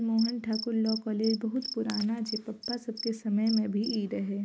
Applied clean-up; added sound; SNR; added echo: none; Cricket; 12 dB; none.